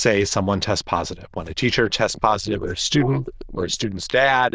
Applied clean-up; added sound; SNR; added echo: neural diffusion model UNIVERSE++.